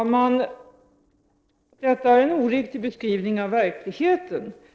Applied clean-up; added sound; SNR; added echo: neural separator model SepFormer DNS4.